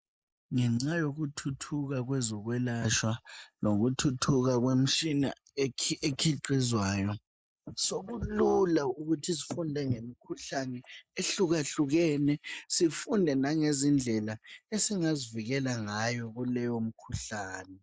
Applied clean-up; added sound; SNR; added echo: neural mask model Resemble Enhance denoiser.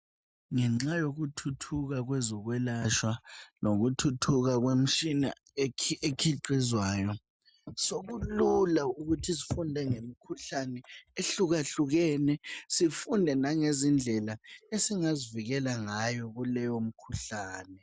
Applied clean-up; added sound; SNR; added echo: none; none; none; none.